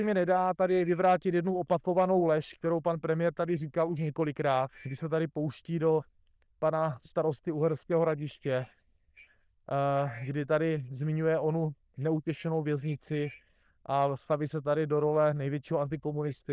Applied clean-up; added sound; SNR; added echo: neural diffusion model UNIVERSE++.